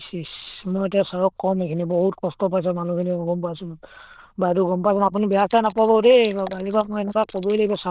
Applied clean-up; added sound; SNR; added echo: neural diffusion model UNIVERSE++.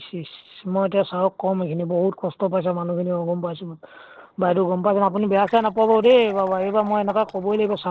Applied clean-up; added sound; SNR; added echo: neural separator model SepFormer DNS4.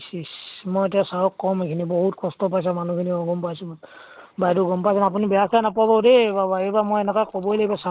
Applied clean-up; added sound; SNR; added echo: neural mask model Resemble Enhance denoiser.